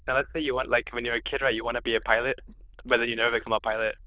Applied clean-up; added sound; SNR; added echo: neural diffusion model UNIVERSE++.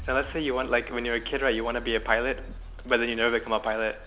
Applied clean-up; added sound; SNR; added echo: none; Rattle / Engine starting / Car; 14 dB; none.